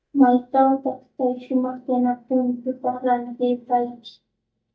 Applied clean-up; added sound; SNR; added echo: neural mask model DeepFilterNet 3.